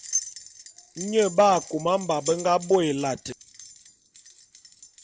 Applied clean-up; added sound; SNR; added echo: none; Keys jangling; 12 dB; none.